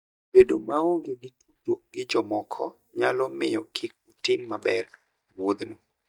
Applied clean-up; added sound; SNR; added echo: neural mask model DeepFilterNet 3.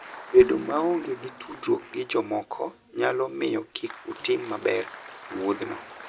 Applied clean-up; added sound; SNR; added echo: none; Dishes, pots, and pans + Applause; 17 dB; none.